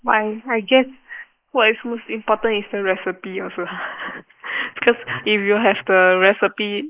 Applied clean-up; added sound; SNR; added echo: neural mask model Resemble Enhance denoiser.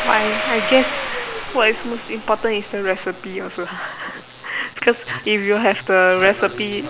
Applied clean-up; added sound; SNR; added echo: none; Domestic sounds, home sounds; 9 dB; none.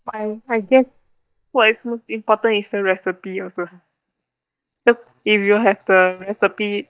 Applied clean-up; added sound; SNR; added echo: neural mask model DeepFilterNet 3.